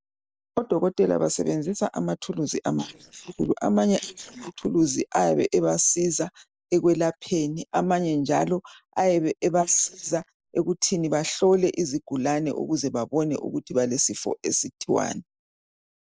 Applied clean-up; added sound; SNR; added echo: neural mask model Resemble Enhance denoiser.